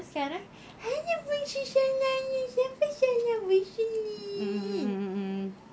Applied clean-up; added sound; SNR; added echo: none; none; none; none.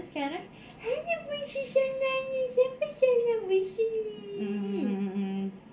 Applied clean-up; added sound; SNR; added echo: none; none; none; reverberation time 0.5 s.